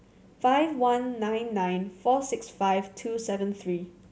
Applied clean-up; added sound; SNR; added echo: none; none; none; none.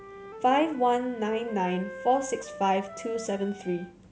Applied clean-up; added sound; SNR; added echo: none; Wind instrument, woodwind instrument; 15 dB; none.